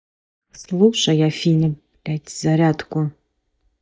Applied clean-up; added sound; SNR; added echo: neural mask model DeepFilterNet 3.